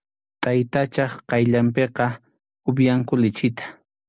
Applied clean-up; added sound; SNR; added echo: none; none; none; none.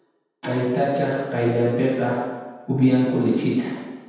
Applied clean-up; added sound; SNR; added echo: none; none; none; reverberation time 1.2 s.